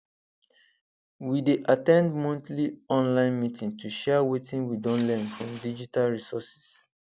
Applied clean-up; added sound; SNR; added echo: none; Subway, metro, underground / Engine; 18 dB; none.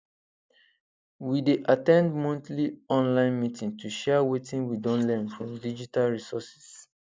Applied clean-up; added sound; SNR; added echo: neural mask model Resemble Enhance denoiser.